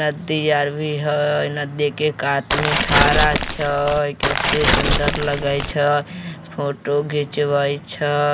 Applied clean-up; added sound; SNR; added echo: none; Tearing; -1 dB; none.